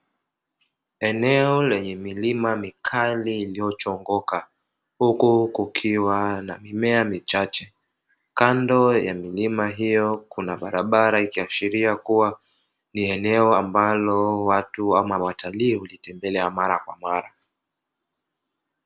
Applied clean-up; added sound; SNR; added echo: none; none; none; none.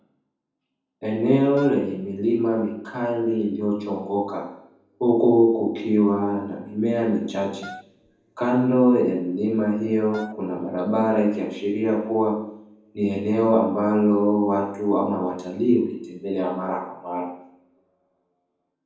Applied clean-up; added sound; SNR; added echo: none; Wind instrument, woodwind instrument; 19 dB; reverberation time 0.9 s.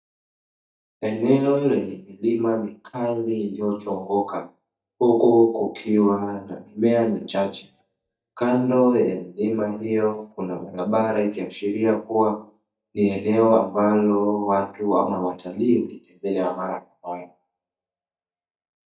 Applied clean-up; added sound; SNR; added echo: neural mask model DeepFilterNet 3.